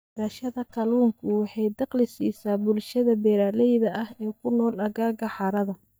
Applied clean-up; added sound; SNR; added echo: neural mask model DeepFilterNet 3.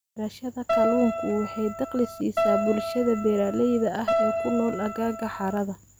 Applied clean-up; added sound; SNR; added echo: none; Keyboard (musical); 2 dB; none.